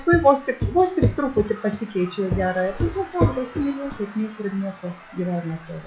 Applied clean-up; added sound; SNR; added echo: classical method log-MMSE.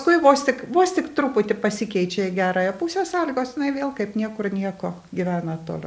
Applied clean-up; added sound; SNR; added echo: none; none; none; none.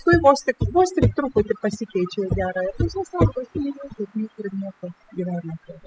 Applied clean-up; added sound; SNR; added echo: classical method spectral subtraction.